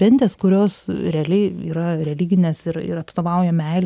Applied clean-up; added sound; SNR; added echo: none; none; none; none.